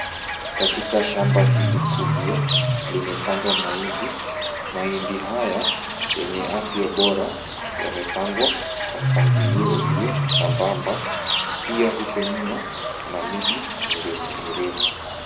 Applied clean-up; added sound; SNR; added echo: none; Bird / Fowl; -4 dB; reverberation time 0.5 s.